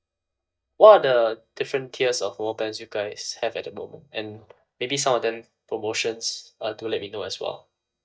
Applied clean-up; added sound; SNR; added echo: neural mask model DeepFilterNet 3.